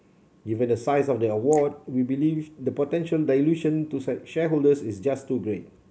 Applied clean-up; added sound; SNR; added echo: neural mask model Resemble Enhance denoiser.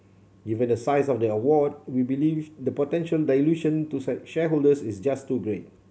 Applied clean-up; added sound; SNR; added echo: none; none; none; none.